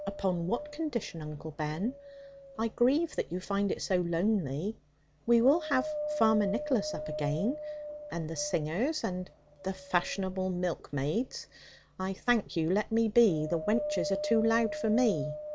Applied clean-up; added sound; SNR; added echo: none; Wind; 10 dB; none.